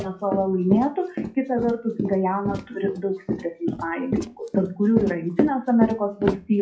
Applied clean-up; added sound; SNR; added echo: classical method WPE with log-MMSE.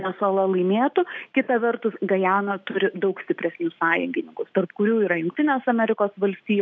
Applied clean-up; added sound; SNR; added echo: none; none; none; none.